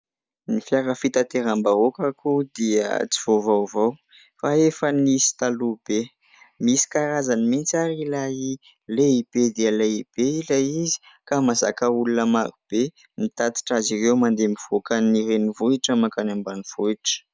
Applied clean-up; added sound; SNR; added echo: none; none; none; none.